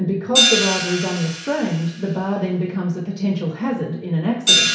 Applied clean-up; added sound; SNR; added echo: none; Hi-hat; 1 dB; reverberation time 0.6 s.